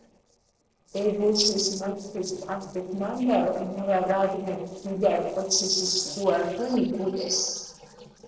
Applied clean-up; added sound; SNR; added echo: neural separator model SepFormer DNS4.